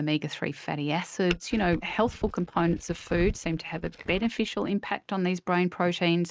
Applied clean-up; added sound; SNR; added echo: neural mask model RNNoise.